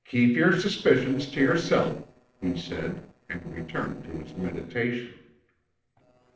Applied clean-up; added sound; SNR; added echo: neural separator model SepFormer DNS4.